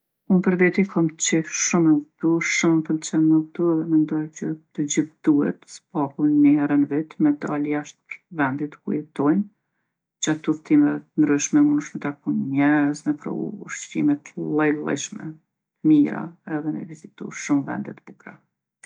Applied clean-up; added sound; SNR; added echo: none; none; none; none.